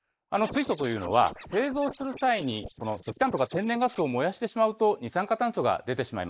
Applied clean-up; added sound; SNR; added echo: neural mask model Resemble Enhance denoiser.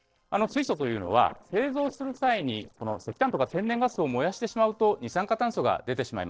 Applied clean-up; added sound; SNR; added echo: neural separator model SepFormer DNS4.